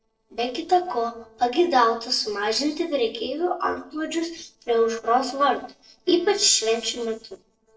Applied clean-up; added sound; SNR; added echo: neural separator model SepFormer DNS4.